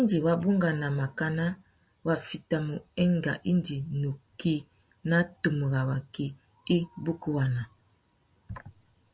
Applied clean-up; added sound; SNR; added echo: none; none; none; none.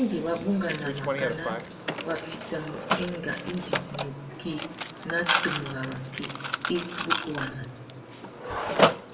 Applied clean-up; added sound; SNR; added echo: none; Mechanisms; -2 dB; reverberation time 1.6 s.